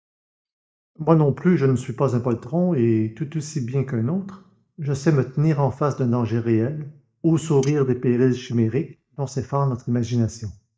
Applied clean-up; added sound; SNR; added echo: neural mask model DeepFilterNet 3.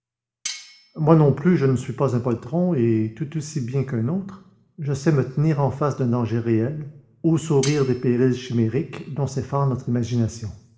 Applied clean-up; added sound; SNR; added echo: none; Cutlery, silverware; 15 dB; reverberation time 0.7 s.